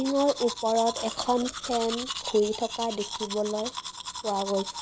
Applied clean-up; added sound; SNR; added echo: none; Domestic sounds, home sounds; 8 dB; none.